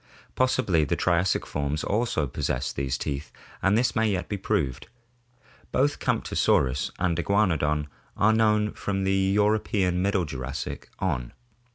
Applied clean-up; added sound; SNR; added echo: none; none; none; none.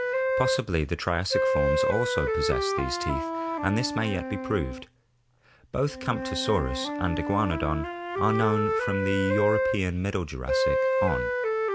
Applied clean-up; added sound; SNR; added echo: none; Wind instrument, woodwind instrument; -1 dB; none.